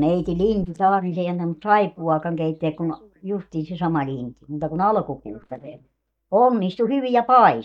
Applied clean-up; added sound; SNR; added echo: neural mask model DeepFilterNet 3.